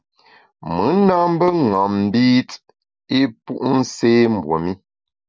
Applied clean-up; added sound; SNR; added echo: none; none; none; none.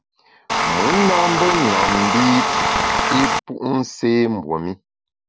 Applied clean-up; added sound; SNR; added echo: none; Tools; -2 dB; none.